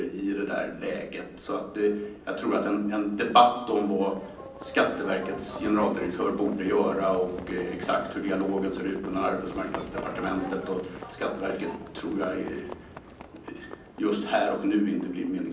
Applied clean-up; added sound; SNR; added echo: none; Livestock, farm animals, working animals; 15 dB; reverberation time 0.6 s.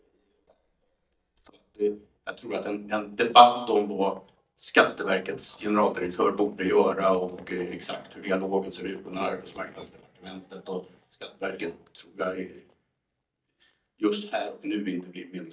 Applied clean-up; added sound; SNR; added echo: neural mask model DeepFilterNet 3.